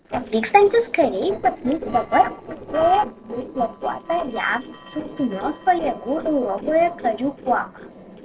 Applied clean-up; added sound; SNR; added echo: neural separator model SepFormer DNS4.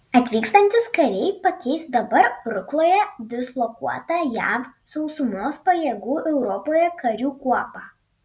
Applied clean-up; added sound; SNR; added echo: none; none; none; none.